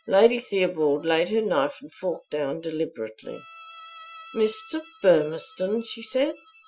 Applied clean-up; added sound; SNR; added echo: classical method Wiener filter.